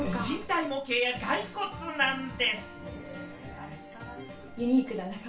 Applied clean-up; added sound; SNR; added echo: none; none; none; reverberation time 0.3 s.